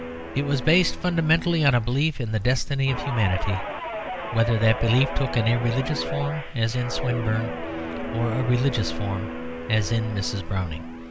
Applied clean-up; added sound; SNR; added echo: none; Guitar; 9 dB; none.